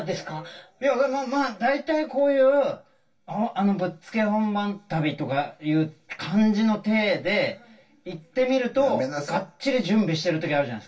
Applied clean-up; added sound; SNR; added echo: none; none; none; reverberation time 0.2 s.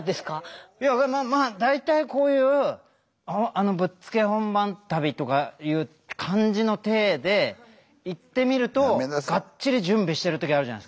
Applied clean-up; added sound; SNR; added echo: none; none; none; none.